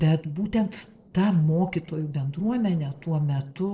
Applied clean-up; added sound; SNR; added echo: neural separator model SepFormer DNS4.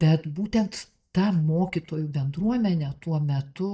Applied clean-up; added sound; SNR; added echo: neural mask model DeepFilterNet 3.